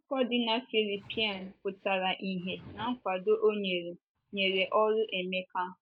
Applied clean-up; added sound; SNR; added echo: neural mask model DeepFilterNet 3.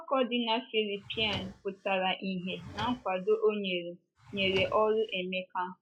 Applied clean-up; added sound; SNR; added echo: classical method log-MMSE.